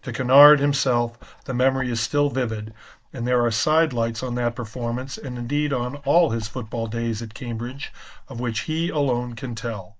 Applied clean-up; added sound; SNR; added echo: neural mask model DeepFilterNet 3.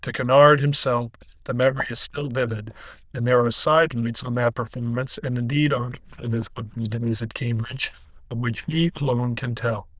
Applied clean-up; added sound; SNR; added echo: neural diffusion model UNIVERSE++.